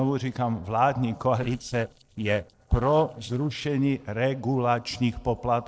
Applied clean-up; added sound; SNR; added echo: neural separator model SepFormer DNS4.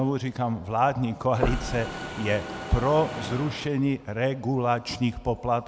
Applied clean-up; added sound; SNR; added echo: none; Mechanisms + Knock; 6 dB; none.